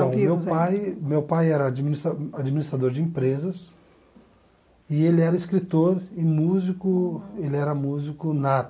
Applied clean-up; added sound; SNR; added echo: none; none; none; none.